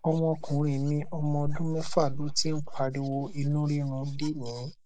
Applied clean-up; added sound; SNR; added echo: neural mask model Resemble Enhance denoiser.